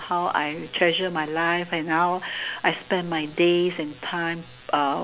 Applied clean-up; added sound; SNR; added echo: none; none; none; none.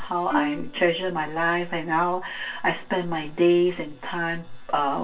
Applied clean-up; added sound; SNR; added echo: neural separator model SepFormer DNS4.